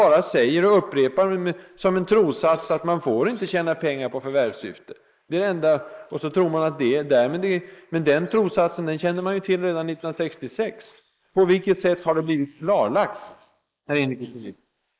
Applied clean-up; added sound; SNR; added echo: neural mask model Resemble Enhance denoiser.